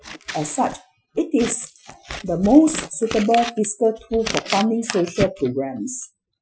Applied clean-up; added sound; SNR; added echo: classical method Wiener filter.